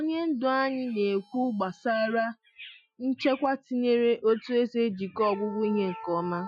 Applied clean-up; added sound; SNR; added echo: classical method Wiener filter.